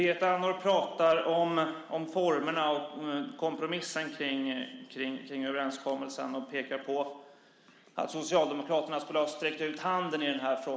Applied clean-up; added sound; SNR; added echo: none; none; none; none.